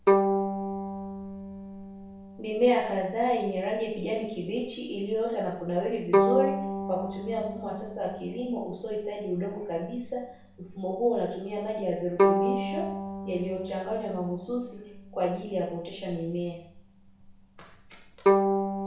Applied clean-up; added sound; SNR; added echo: none; Bowed string instrument; 0 dB; reverberation time 0.6 s.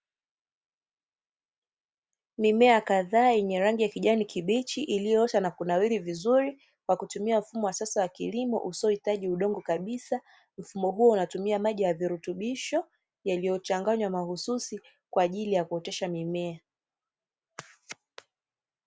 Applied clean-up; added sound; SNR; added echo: none; none; none; none.